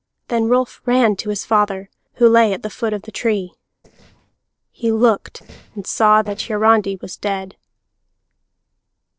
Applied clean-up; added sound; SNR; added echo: neural separator model SepFormer DNS4.